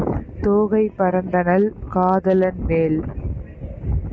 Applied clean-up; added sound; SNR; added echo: none; none; none; none.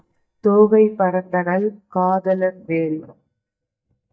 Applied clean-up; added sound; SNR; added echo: neural mask model DeepFilterNet 3.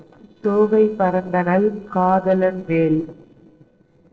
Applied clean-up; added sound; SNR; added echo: neural separator model SepFormer DNS4.